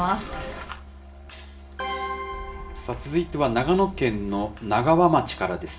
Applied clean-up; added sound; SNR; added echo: none; Musical instrument; 18 dB; reverberation time 0.5 s.